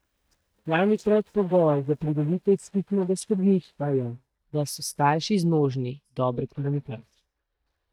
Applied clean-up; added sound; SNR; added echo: neural mask model DeepFilterNet 3.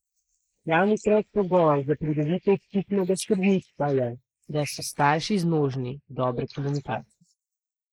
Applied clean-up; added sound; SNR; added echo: neural mask model Resemble Enhance denoiser.